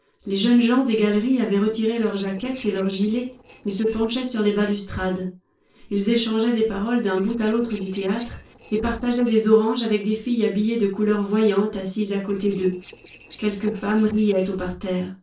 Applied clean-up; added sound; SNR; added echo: neural separator model SepFormer DNS4.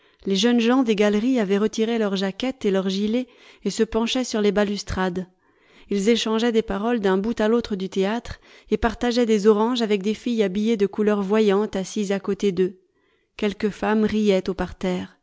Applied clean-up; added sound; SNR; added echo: none; none; none; none.